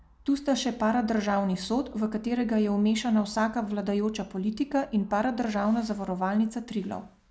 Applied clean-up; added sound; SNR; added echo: none; none; none; none.